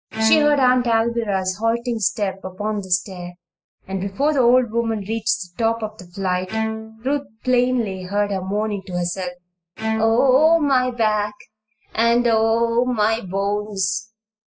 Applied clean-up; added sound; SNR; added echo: classical method spectral subtraction.